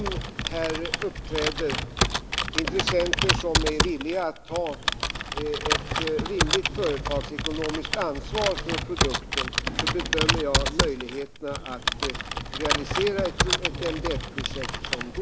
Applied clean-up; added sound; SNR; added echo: none; Computer keyboard; -3 dB; none.